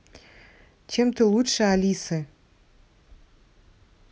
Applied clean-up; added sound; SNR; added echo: none; none; none; none.